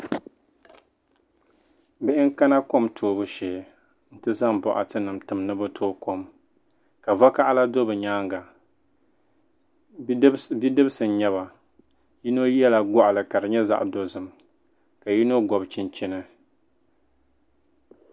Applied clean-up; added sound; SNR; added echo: none; none; none; none.